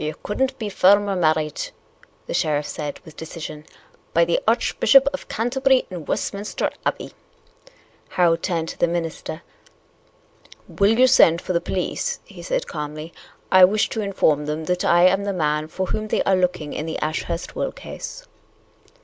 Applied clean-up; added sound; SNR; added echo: none; none; none; none.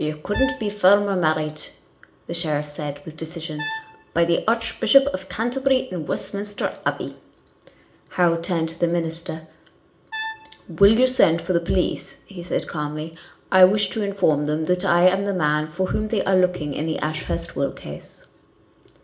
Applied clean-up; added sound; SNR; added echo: none; Brass instrument; 13 dB; reverberation time 0.4 s.